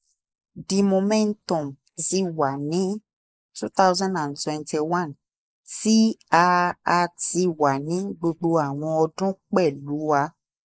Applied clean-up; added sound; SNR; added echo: neural mask model Resemble Enhance denoiser.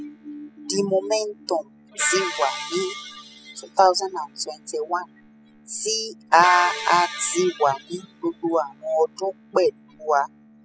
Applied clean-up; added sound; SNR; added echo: classical method spectral subtraction.